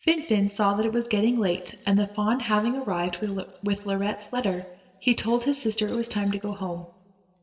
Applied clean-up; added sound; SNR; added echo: none; none; none; reverberation time 1.9 s.